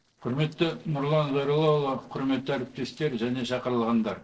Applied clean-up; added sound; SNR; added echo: neural separator model SepFormer DNS4.